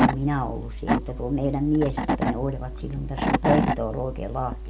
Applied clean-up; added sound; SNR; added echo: none; Wood / Tools; 1 dB; none.